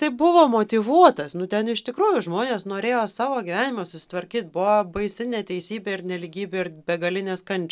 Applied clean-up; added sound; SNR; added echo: none; none; none; none.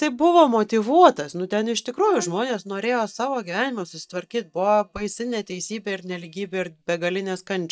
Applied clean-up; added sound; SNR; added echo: neural mask model DeepFilterNet 3.